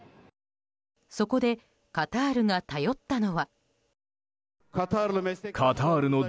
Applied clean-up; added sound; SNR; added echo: none; none; none; none.